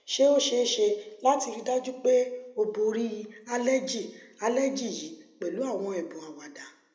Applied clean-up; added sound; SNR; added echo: none; none; none; reverberation time 0.7 s.